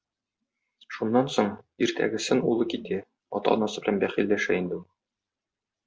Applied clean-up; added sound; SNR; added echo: none; none; none; none.